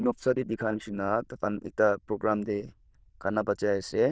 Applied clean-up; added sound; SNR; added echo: neural diffusion model UNIVERSE++.